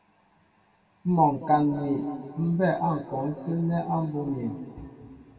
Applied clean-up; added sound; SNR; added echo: none; none; none; reverberation time 2.3 s.